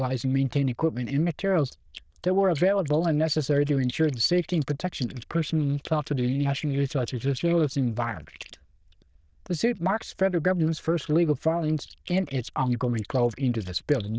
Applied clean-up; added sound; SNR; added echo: neural diffusion model UNIVERSE++.